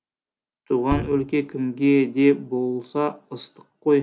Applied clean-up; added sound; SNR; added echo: none; Bowed string instrument; 11 dB; none.